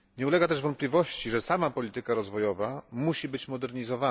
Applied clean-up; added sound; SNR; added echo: none; none; none; none.